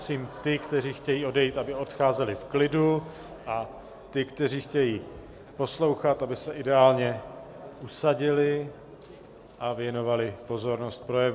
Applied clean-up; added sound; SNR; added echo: none; none; none; none.